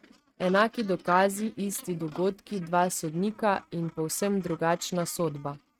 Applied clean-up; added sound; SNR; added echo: neural mask model RNNoise.